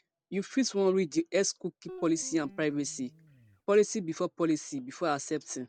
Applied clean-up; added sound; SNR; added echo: none; Guitar; 20 dB; none.